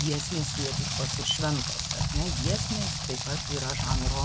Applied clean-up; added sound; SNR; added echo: none; Rain; -3 dB; none.